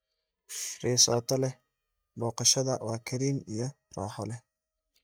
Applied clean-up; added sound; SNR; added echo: neural mask model DeepFilterNet 3.